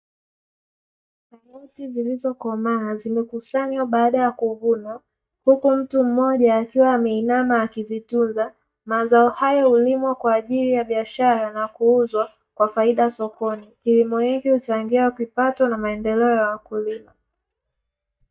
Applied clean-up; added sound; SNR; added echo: neural mask model DeepFilterNet 3.